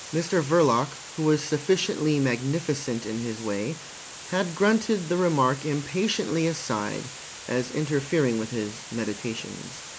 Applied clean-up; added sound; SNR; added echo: neural mask model Resemble Enhance denoiser.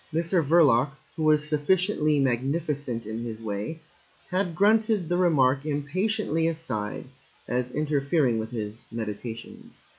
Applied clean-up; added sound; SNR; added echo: classical method log-MMSE.